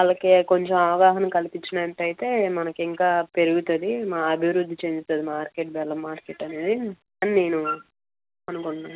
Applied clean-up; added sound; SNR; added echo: none; none; none; none.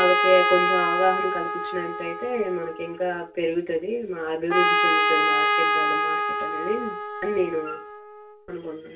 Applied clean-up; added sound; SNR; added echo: none; Trumpet; -2 dB; reverberation time 0.2 s.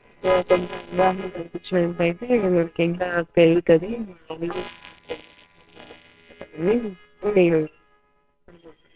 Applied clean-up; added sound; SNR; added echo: neural separator model SepFormer WHAMR!.